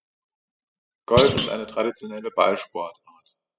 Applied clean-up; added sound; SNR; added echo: classical method spectral subtraction.